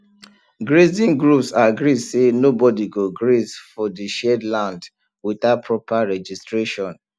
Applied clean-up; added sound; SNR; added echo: none; none; none; none.